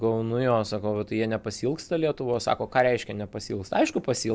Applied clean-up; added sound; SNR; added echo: none; none; none; none.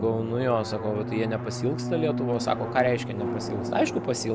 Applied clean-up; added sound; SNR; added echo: none; Drum; 4 dB; none.